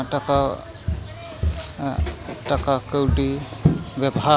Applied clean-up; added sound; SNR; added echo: none; Walk, footsteps; 3 dB; none.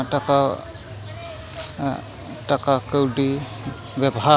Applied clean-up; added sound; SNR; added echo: none; none; none; none.